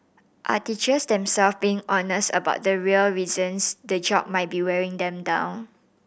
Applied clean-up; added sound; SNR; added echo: none; none; none; none.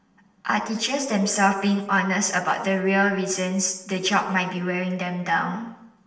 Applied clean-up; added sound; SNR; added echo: none; none; none; reverberation time 0.9 s.